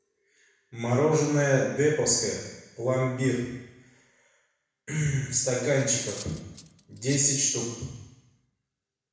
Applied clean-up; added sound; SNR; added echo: none; Cutlery, silverware; 18 dB; reverberation time 1.0 s.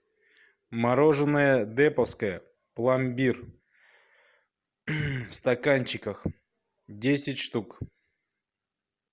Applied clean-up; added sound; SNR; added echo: none; none; none; none.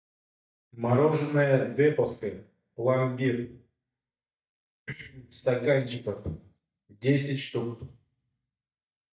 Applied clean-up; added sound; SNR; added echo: neural mask model DeepFilterNet 3.